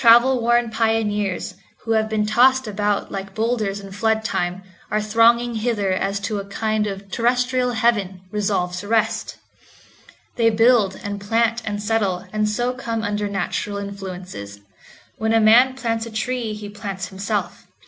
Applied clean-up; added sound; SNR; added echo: none; none; none; none.